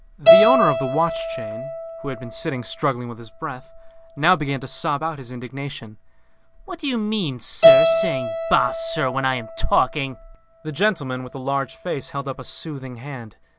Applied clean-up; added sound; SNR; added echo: none; Keyboard (musical); -1 dB; none.